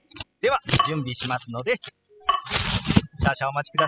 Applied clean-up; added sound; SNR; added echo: classical method spectral subtraction.